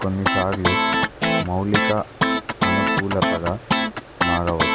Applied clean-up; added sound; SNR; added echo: none; Guitar; -4 dB; none.